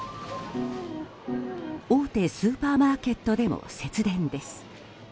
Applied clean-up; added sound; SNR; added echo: none; Piano; 5 dB; none.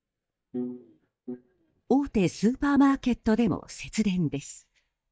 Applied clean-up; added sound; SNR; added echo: neural mask model DeepFilterNet 3.